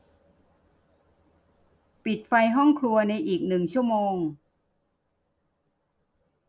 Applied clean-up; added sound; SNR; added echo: none; none; none; none.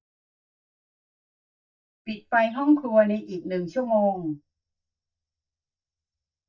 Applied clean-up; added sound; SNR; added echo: neural mask model DeepFilterNet 3.